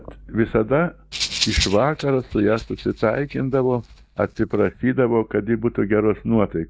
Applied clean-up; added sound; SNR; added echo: neural mask model DeepFilterNet 3.